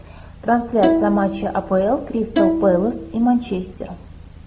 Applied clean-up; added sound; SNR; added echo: none; Bowed string instrument; 3 dB; none.